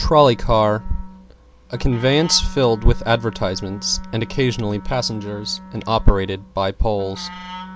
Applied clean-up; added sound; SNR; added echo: none; Wind instrument, woodwind instrument; 18 dB; none.